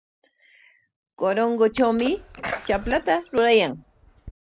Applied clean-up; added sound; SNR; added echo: none; Sneeze; 13 dB; none.